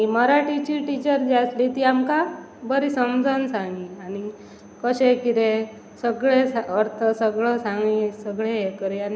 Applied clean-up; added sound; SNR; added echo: none; none; none; none.